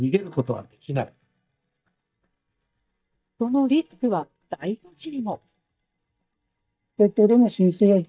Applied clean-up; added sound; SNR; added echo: neural mask model DeepFilterNet 3.